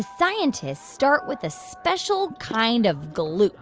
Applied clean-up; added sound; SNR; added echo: none; none; none; none.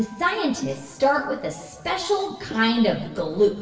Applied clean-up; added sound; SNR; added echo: none; none; none; reverberation time 1.0 s.